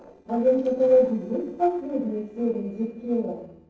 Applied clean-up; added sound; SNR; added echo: neural separator model SepFormer DNS4.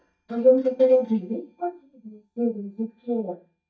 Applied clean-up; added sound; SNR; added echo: neural mask model DeepFilterNet 3.